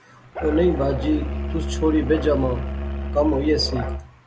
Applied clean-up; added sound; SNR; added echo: none; Musical instrument; 4 dB; none.